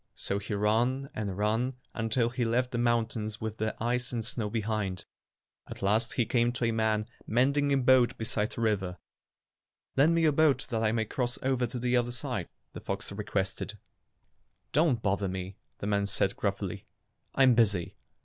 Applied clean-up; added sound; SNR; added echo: none; none; none; none.